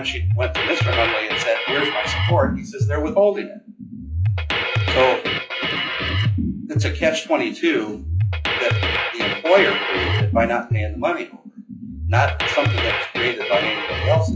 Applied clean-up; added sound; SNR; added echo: classical method WPE with log-MMSE.